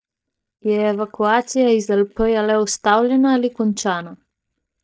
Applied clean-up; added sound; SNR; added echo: neural mask model DeepFilterNet 3.